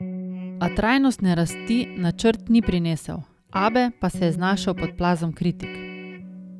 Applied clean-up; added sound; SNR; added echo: none; Electric guitar; 12 dB; none.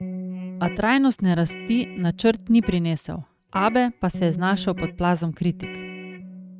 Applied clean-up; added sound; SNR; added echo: neural mask model RNNoise.